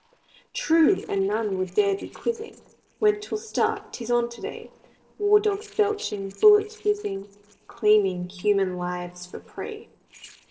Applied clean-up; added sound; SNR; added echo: neural separator model SepFormer DNS4.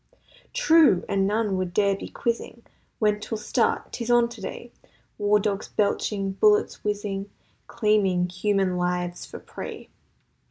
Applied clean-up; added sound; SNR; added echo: none; none; none; none.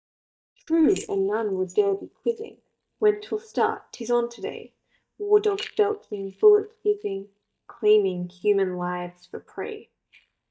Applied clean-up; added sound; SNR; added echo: neural mask model DeepFilterNet 3.